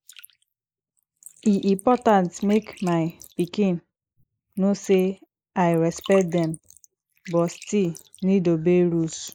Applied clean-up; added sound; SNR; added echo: neural mask model Resemble Enhance denoiser.